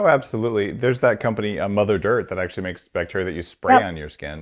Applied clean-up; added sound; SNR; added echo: none; none; none; none.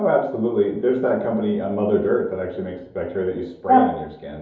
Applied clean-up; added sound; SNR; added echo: none; none; none; reverberation time 2.8 s.